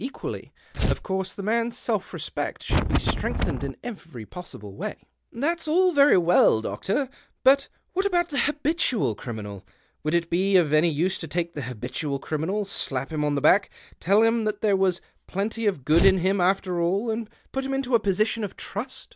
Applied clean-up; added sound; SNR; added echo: none; Tearing + Wind; 0 dB; none.